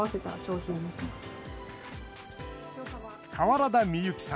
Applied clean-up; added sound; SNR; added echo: none; none; none; none.